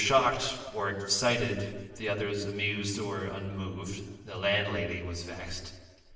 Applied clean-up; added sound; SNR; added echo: none; none; none; reverberation time 1.3 s.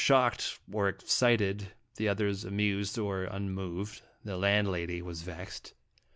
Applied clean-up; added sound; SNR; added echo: none; none; none; none.